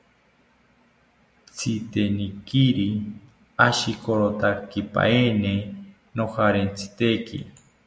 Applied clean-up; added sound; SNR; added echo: none; none; none; none.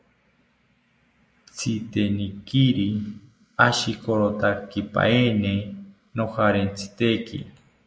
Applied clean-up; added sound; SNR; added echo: neural mask model Resemble Enhance denoiser.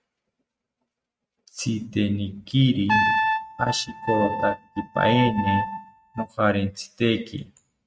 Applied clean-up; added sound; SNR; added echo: neural mask model RNNoise.